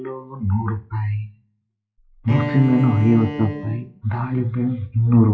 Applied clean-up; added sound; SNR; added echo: classical method WPE with log-MMSE.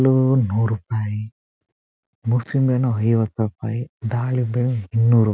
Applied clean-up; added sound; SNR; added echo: none; none; none; none.